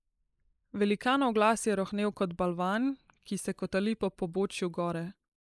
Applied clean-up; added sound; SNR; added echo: neural mask model Resemble Enhance denoiser.